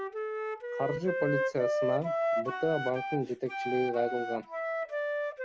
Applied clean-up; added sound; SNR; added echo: none; Wind instrument, woodwind instrument; 0 dB; none.